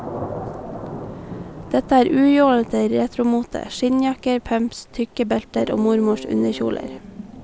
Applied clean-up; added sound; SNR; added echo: none; Thunder / Rain + Keyboard (musical); 14 dB; none.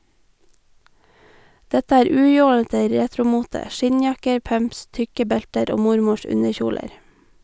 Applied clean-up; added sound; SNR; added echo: none; none; none; none.